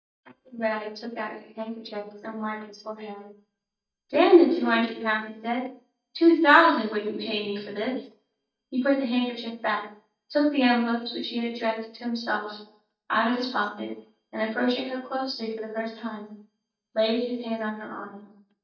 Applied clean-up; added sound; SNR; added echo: neural mask model DeepFilterNet 3.